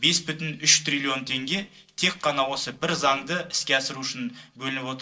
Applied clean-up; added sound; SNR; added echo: neural separator model SepFormer DNS4.